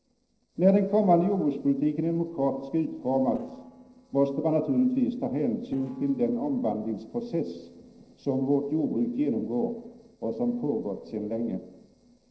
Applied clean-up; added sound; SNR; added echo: neural separator model SepFormer DNS4.